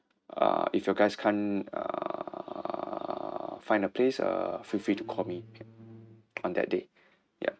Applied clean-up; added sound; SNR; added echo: neural mask model RNNoise.